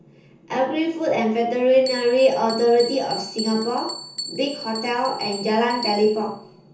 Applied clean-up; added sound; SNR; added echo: none; Bell; 13 dB; reverberation time 0.6 s.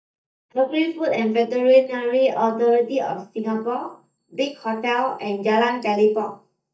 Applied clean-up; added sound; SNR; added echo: neural mask model DeepFilterNet 3.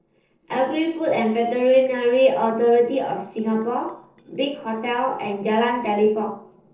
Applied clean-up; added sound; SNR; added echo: neural separator model SepFormer DNS4.